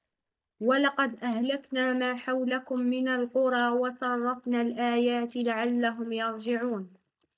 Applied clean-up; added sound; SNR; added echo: neural mask model DeepFilterNet 3.